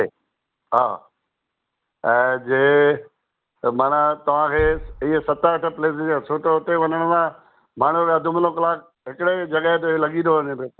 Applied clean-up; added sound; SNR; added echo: none; Bass drum; 18 dB; none.